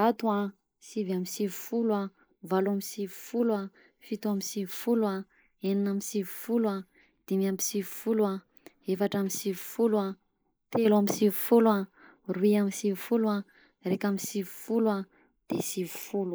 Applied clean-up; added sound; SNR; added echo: neural mask model Resemble Enhance denoiser.